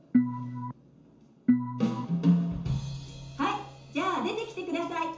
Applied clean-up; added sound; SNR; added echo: none; Organ; -1 dB; reverberation time 0.9 s.